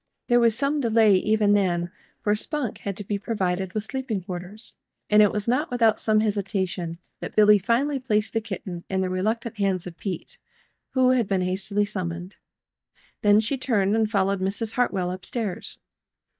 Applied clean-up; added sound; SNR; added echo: neural mask model DeepFilterNet 3.